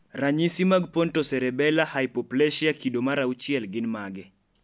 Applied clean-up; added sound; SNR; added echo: none; none; none; none.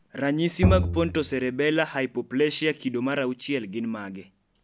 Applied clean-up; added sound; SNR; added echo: none; Bowed string instrument; 0 dB; none.